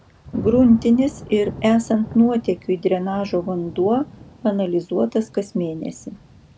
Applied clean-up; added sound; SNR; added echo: none; Thunder / Rain; 17 dB; none.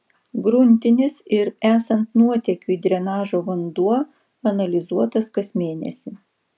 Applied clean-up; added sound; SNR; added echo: none; none; none; none.